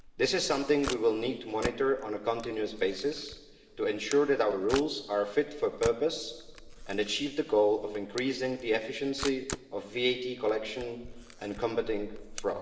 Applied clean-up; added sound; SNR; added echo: none; Camera; 14 dB; reverberation time 2.5 s.